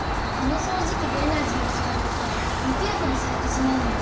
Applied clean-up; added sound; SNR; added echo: none; Rain; 0 dB; reverberation time 2.1 s.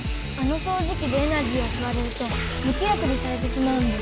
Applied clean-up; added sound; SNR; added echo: none; none; none; none.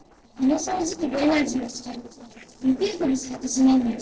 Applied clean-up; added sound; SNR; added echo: neural separator model SepFormer DNS4.